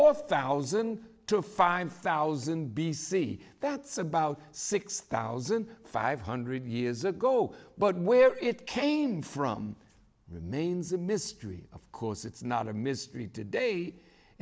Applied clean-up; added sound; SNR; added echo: none; none; none; none.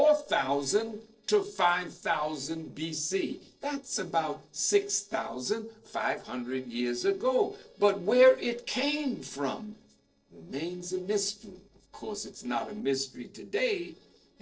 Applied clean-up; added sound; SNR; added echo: neural separator model SepFormer DNS4.